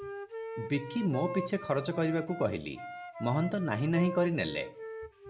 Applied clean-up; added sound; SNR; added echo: none; Wind instrument, woodwind instrument; 10 dB; none.